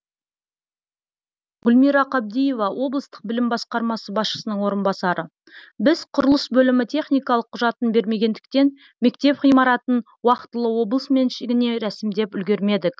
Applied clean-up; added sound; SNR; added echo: none; none; none; none.